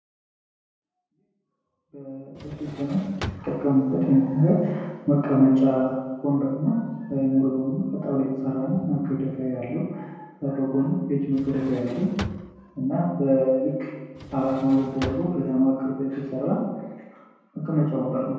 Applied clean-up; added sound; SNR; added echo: none; Drawer open or close; 13 dB; reverberation time 1.2 s.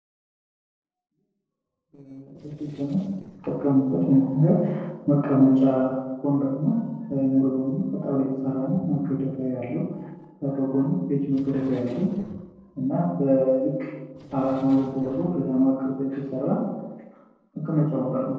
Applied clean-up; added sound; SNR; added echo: neural separator model SepFormer DNS4.